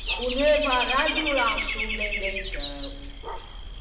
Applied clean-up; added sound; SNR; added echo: none; Bird / Dog; 1 dB; reverberation time 0.7 s.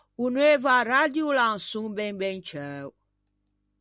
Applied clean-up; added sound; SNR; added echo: none; none; none; none.